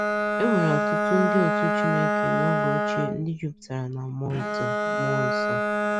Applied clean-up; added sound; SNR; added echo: none; Bowed string instrument; -3 dB; none.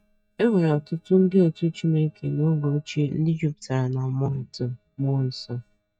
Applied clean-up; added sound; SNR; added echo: neural mask model DeepFilterNet 3.